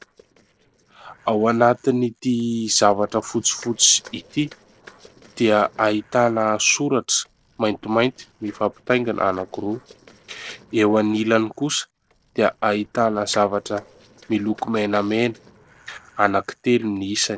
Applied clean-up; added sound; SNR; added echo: neural separator model SepFormer DNS4.